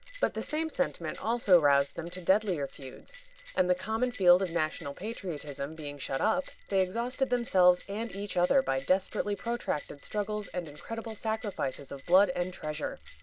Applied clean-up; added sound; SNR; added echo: none; Bell; 8 dB; none.